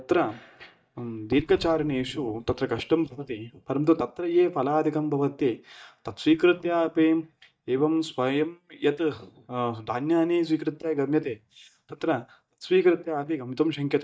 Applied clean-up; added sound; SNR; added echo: neural mask model DeepFilterNet 3.